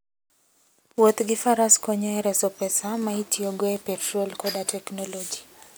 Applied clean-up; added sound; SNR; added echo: none; none; none; none.